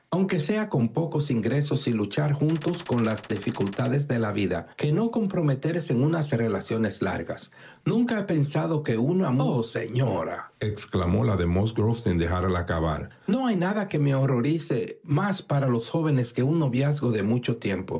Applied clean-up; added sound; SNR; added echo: none; Gunshot, gunfire; 19 dB; none.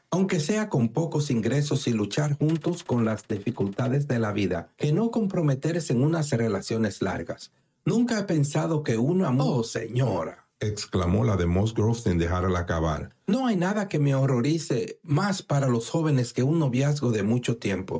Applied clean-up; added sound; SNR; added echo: neural mask model RNNoise.